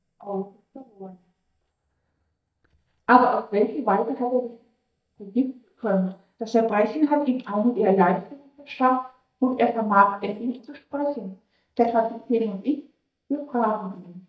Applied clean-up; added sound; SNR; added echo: neural mask model DeepFilterNet 3.